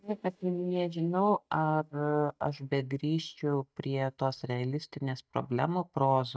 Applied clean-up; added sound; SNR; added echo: neural mask model DeepFilterNet 3.